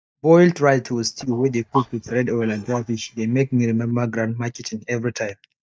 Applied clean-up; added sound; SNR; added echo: neural mask model DeepFilterNet 3.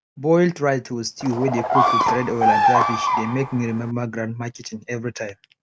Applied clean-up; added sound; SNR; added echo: none; Bird vocalization, bird call, bird song; -4 dB; none.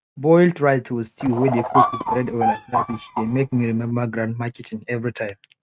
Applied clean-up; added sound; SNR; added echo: neural mask model RNNoise.